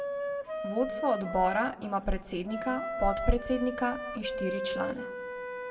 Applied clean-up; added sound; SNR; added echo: none; Wind instrument, woodwind instrument; 5 dB; reverberation time 1.0 s.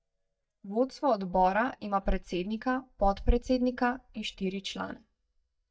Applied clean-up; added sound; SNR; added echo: neural mask model DeepFilterNet 3.